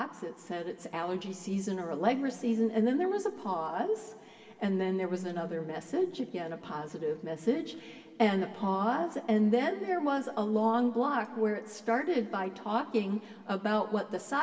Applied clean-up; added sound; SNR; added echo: none; none; none; reverberation time 1.7 s.